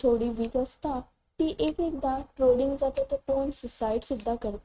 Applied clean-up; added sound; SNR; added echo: neural mask model RNNoise.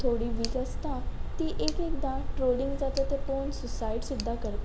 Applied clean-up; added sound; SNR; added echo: none; Tick; -2 dB; none.